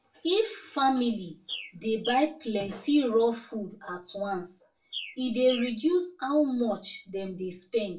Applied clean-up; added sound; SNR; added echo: none; Bird; 14 dB; reverberation time 0.2 s.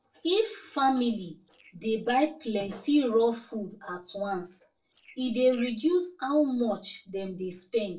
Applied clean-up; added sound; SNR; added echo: neural separator model SepFormer DNS4.